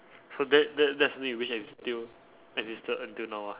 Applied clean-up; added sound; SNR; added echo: none; none; none; none.